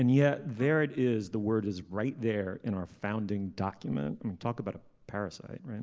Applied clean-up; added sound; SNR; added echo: neural mask model Resemble Enhance denoiser.